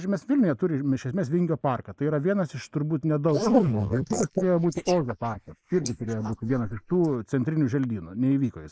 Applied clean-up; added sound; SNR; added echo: neural mask model Resemble Enhance denoiser.